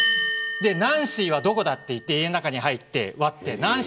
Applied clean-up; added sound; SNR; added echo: none; Bell; 6 dB; none.